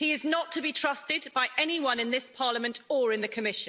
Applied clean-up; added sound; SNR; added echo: none; none; none; none.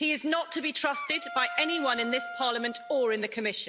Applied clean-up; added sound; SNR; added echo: none; Wind instrument, woodwind instrument; 11 dB; none.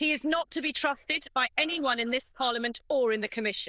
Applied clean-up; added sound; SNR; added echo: neural diffusion model UNIVERSE++.